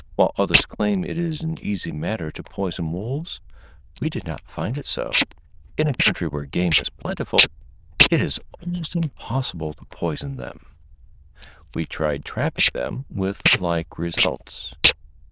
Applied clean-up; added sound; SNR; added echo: neural diffusion model UNIVERSE++.